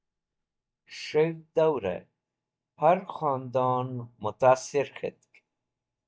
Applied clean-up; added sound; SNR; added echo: neural mask model DeepFilterNet 3.